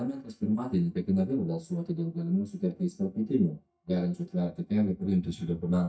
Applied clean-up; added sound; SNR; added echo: neural mask model DeepFilterNet 3.